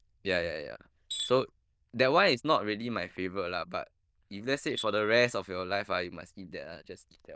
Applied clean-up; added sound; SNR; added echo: neural diffusion model UNIVERSE++.